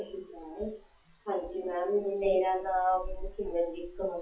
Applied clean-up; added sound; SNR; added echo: classical method WPE with log-MMSE.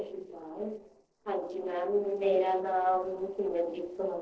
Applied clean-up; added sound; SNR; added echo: neural separator model SepFormer DNS4.